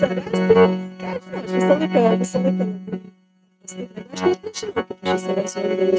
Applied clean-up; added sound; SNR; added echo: neural mask model RNNoise.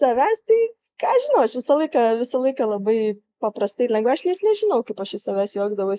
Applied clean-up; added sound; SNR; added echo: neural mask model Resemble Enhance denoiser.